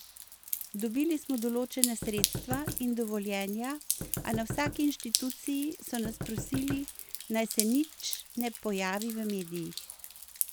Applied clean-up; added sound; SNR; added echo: none; Knock + Drip; 4 dB; none.